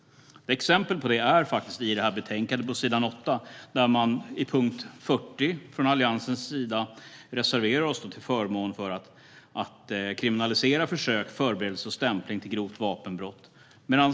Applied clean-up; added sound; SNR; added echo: none; none; none; none.